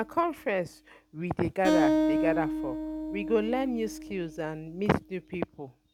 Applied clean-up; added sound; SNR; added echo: none; Acoustic guitar; 1 dB; none.